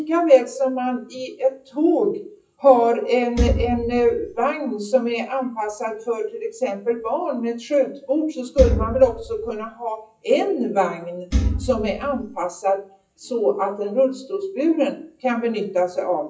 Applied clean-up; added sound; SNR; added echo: classical method WPE with log-MMSE.